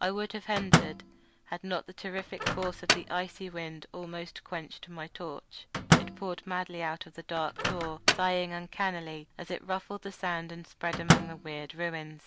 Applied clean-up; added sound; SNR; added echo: none; Microwave oven; -2 dB; none.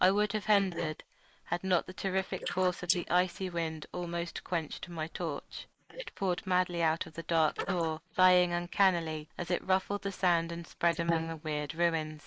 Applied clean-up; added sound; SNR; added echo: neural mask model Resemble Enhance denoiser.